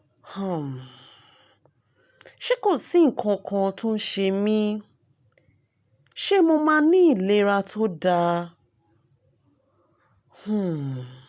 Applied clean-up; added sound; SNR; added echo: none; none; none; none.